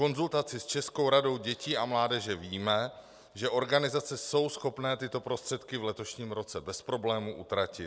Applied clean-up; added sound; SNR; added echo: none; none; none; none.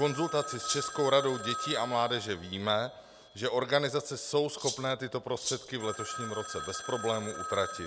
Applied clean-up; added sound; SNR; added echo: none; Rattle (instrument) + Telephone; 9 dB; none.